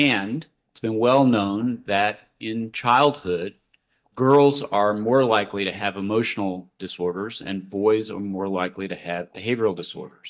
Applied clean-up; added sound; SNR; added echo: neural mask model DeepFilterNet 3.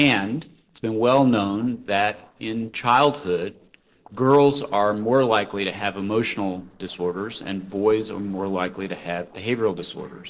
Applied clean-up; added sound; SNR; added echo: neural separator model SepFormer DNS4.